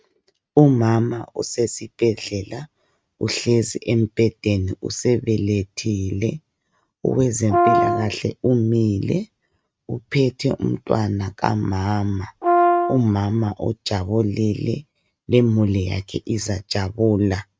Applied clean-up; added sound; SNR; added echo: neural mask model RNNoise.